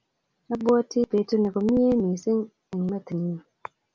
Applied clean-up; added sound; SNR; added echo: none; none; none; none.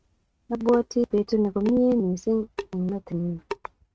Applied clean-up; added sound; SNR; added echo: neural mask model RNNoise.